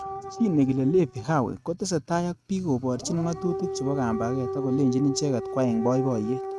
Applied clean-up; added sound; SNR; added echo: neural mask model RNNoise.